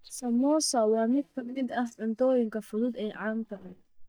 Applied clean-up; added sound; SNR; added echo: neural mask model DeepFilterNet 3.